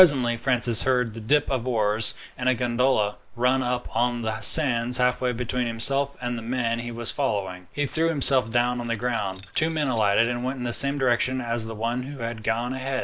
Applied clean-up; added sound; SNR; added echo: neural mask model Resemble Enhance denoiser.